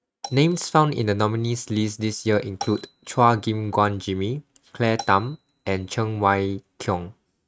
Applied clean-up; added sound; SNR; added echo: neural mask model RNNoise.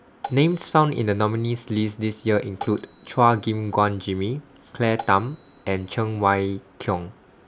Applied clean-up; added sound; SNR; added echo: none; Marimba, xylophone; 18 dB; none.